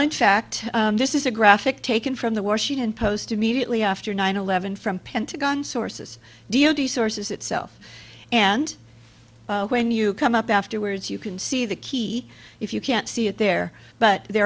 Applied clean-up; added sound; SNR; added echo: none; none; none; none.